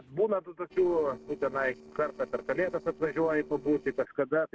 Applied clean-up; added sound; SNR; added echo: neural separator model SepFormer DNS4.